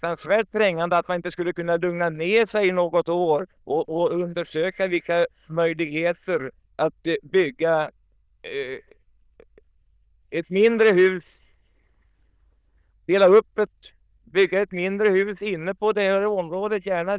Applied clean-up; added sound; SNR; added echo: neural diffusion model UNIVERSE++.